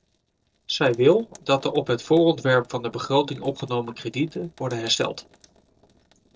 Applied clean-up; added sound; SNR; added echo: neural separator model SepFormer DNS4.